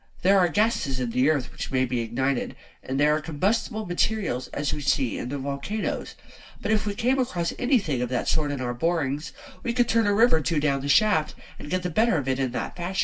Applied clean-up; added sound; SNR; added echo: none; none; none; reverberation time 0.2 s.